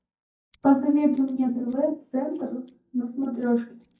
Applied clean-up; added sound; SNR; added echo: neural mask model DeepFilterNet 3.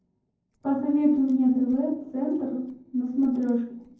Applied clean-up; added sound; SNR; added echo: neural separator model SepFormer DNS4.